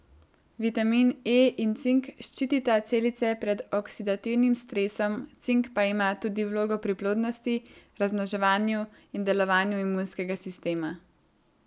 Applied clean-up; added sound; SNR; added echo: none; none; none; none.